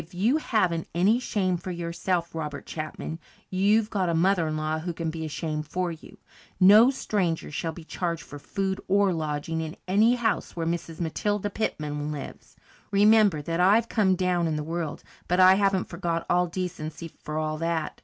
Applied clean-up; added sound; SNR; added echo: none; none; none; none.